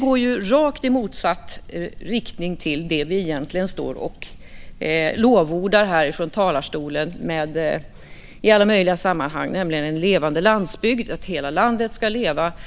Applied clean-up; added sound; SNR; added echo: none; Tick-tock; 16 dB; none.